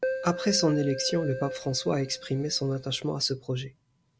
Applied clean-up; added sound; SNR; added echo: none; Keyboard (musical); 7 dB; none.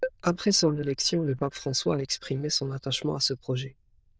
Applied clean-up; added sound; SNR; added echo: neural diffusion model UNIVERSE++.